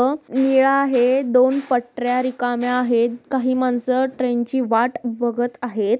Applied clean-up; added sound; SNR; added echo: none; none; none; none.